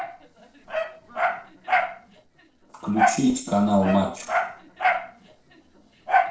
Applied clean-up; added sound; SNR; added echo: neural separator model SepFormer DNS4.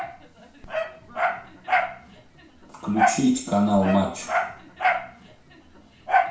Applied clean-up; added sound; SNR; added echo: none; Dog; 0 dB; reverberation time 0.6 s.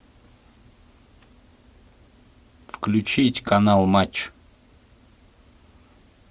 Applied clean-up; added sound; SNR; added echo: none; none; none; none.